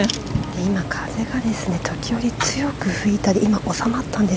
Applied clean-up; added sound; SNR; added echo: none; none; none; none.